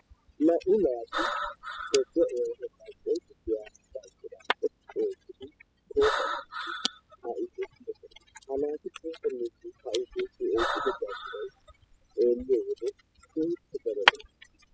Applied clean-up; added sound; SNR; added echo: classical method spectral subtraction.